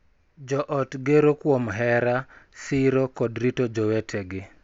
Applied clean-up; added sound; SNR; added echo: none; none; none; none.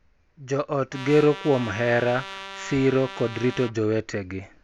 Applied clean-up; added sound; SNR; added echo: none; Trumpet; 14 dB; none.